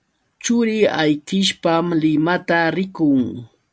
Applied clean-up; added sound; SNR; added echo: none; none; none; none.